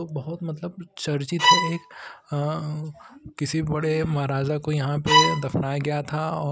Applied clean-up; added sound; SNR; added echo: none; Bowed string instrument; -4 dB; none.